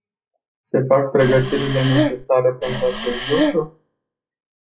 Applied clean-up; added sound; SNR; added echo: classical method log-MMSE.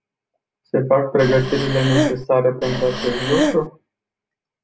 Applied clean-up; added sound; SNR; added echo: none; Breathing; 2 dB; none.